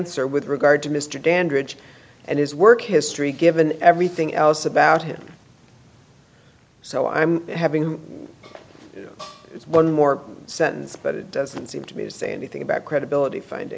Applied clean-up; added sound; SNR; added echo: none; none; none; none.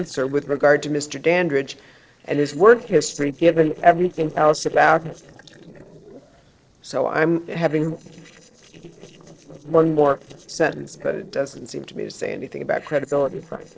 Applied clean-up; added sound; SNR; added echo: neural separator model SepFormer DNS4.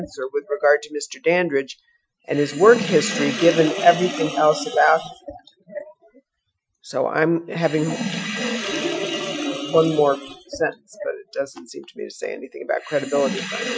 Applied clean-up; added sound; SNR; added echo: classical method Wiener filter.